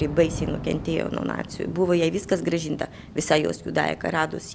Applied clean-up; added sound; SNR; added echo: none; Thunder / Rain; 12 dB; none.